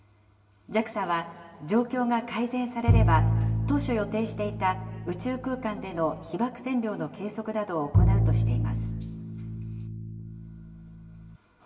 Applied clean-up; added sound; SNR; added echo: none; Bowed string instrument; -4 dB; reverberation time 1.8 s.